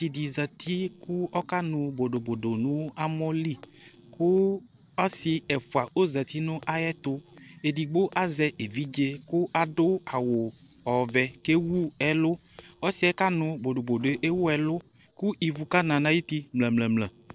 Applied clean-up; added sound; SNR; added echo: neural separator model SepFormer DNS4.